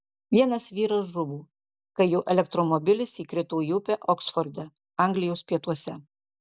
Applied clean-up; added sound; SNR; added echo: none; none; none; none.